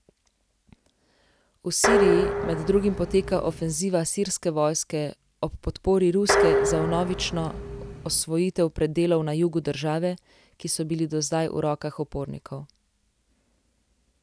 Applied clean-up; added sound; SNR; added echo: none; Dishes, pots, and pans; 1 dB; none.